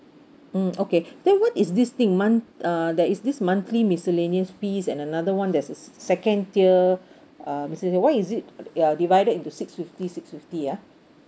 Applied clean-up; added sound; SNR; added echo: none; none; none; none.